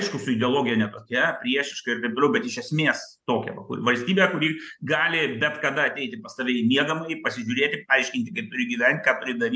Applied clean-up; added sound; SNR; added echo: none; none; none; none.